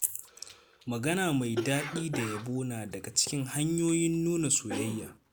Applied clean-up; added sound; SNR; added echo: none; Cough; 12 dB; none.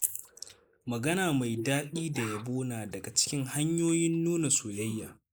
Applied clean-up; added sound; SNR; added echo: neural mask model Resemble Enhance denoiser.